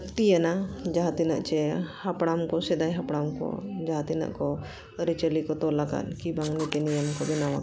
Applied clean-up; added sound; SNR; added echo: none; Camera; 13 dB; none.